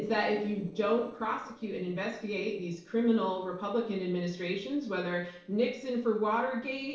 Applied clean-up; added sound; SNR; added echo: neural separator model SepFormer DNS4.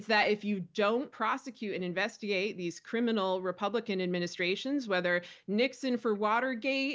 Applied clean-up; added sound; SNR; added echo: none; none; none; none.